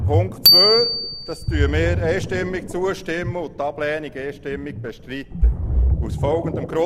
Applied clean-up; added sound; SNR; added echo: none; Ocean + Bicycle bell; -4 dB; none.